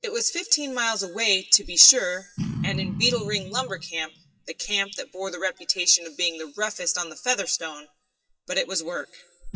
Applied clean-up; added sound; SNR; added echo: classical method WPE with log-MMSE.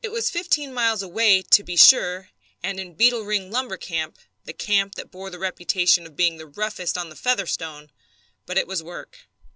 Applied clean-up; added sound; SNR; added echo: none; none; none; none.